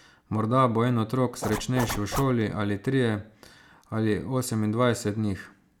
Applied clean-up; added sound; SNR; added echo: none; Zipper (clothing); 7 dB; none.